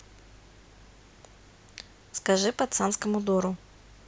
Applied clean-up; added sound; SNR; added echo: none; none; none; none.